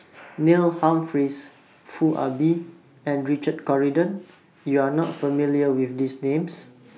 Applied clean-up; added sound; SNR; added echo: none; none; none; none.